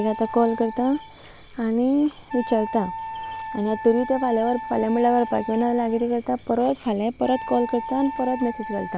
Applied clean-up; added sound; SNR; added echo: none; Wind instrument, woodwind instrument; 12 dB; none.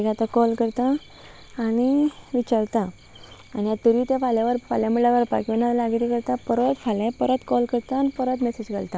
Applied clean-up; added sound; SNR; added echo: none; none; none; none.